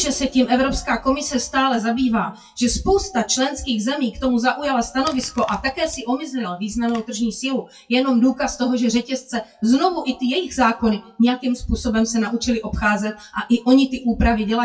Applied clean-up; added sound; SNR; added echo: classical method WPE with log-MMSE.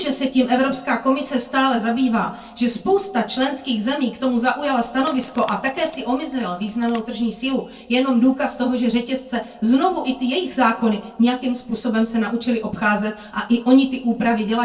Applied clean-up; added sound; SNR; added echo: neural separator model SepFormer DNS4.